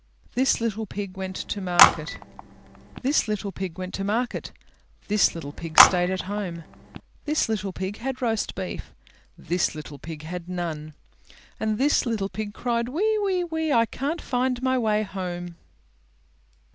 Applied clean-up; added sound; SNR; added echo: none; Telephone; -2 dB; none.